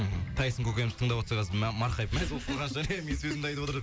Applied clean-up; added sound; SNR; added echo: none; none; none; none.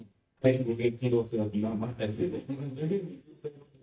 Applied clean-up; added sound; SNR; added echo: neural mask model DeepFilterNet 3.